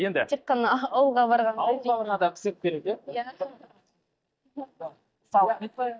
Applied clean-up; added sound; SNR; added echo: neural mask model DeepFilterNet 3.